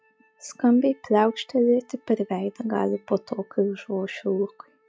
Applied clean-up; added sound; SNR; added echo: classical method log-MMSE.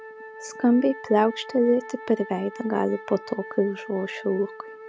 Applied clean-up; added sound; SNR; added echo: none; Wind instrument, woodwind instrument; 15 dB; none.